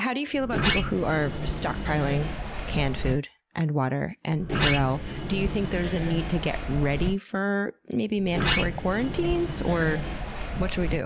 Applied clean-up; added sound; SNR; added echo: none; Sliding door; 2 dB; none.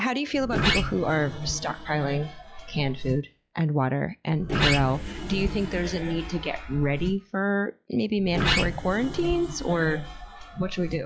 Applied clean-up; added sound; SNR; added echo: classical method log-MMSE.